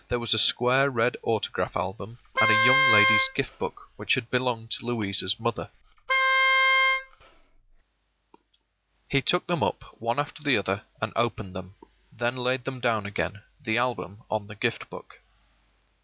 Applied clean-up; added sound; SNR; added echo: none; Wind instrument, woodwind instrument; -5 dB; none.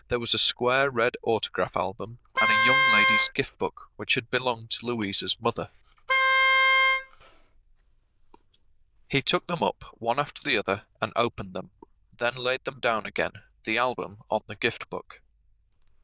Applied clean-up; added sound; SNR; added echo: neural diffusion model UNIVERSE++.